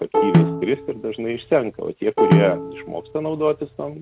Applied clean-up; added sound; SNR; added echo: none; Plucked string instrument + Snare drum; -1 dB; none.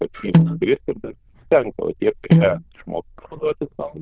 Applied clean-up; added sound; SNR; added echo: neural diffusion model UNIVERSE++.